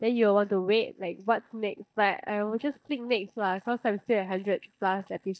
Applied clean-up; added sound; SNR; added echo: neural mask model DeepFilterNet 3.